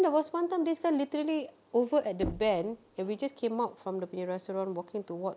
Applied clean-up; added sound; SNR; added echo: none; Knock; 13 dB; none.